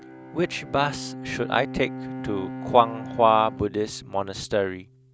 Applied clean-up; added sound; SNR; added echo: none; Bowed string instrument; 12 dB; none.